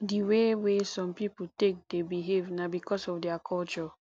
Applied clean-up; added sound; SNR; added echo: none; none; none; none.